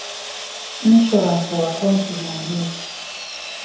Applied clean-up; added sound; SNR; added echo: none; Sawing; 11 dB; reverberation time 2.1 s.